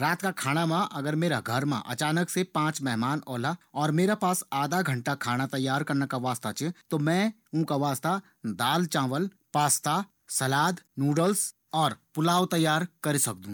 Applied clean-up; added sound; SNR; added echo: none; none; none; none.